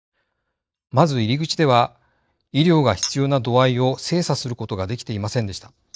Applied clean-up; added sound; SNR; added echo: neural mask model DeepFilterNet 3.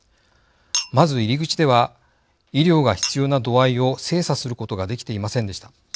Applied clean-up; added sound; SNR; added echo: none; Chink, clink; 15 dB; none.